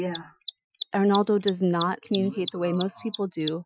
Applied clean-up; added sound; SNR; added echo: classical method Wiener filter.